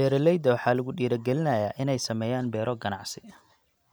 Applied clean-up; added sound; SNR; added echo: none; none; none; none.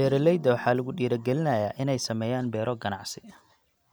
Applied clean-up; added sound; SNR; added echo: none; Piano; 19 dB; none.